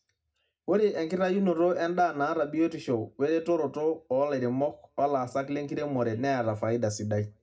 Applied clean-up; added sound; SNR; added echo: none; none; none; reverberation time 0.2 s.